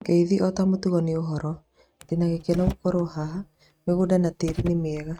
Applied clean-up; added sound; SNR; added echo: neural mask model RNNoise.